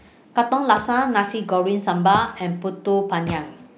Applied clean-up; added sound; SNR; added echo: none; Walk, footsteps; 17 dB; none.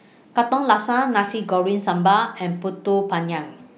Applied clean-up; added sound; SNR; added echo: none; none; none; none.